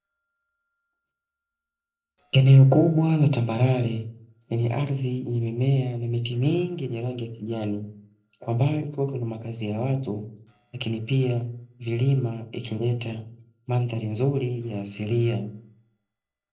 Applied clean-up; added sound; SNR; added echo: neural separator model SepFormer DNS4.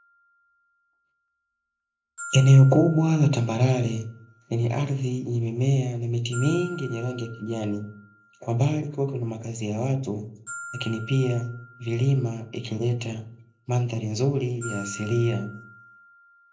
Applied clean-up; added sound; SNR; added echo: none; Glockenspiel; 20 dB; reverberation time 0.5 s.